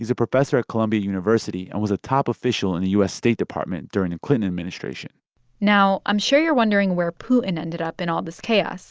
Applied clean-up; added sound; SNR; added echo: none; none; none; none.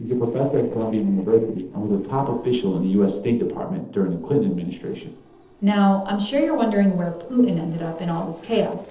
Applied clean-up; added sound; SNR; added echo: neural separator model SepFormer DNS4.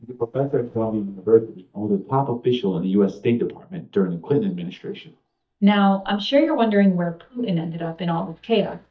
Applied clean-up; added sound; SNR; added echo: neural mask model DeepFilterNet 3.